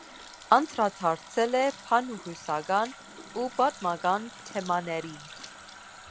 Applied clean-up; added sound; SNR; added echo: none; Water tap, faucet; 17 dB; none.